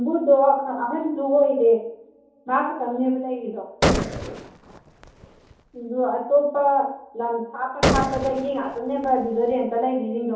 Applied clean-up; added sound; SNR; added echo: none; Gunshot, gunfire; 4 dB; reverberation time 2.8 s.